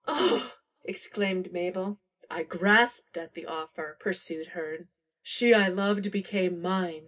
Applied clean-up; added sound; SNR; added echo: none; none; none; reverberation time 0.4 s.